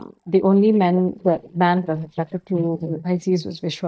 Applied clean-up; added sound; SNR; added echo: neural mask model DeepFilterNet 3.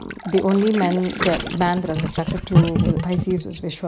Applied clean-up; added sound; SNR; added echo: none; Gurgling; 2 dB; none.